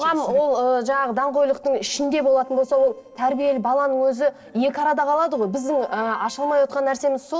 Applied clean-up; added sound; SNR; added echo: neural separator model SepFormer DNS4.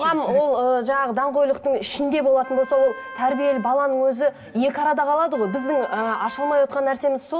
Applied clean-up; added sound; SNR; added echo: none; Wind instrument, woodwind instrument; 18 dB; reverberation time 0.8 s.